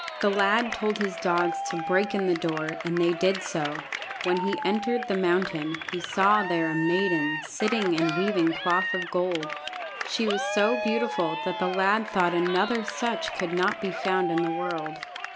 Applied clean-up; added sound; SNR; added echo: none; Cheering; 6 dB; none.